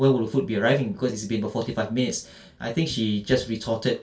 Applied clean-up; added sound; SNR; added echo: none; none; none; reverberation time 0.2 s.